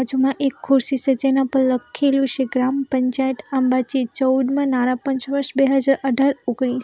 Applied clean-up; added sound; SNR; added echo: none; none; none; none.